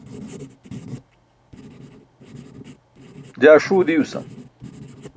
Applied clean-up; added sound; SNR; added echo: none; Writing; 17 dB; none.